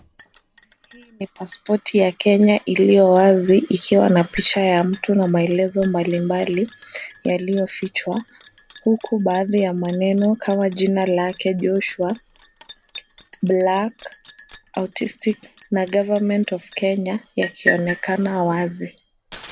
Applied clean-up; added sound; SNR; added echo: none; Liquid; 15 dB; none.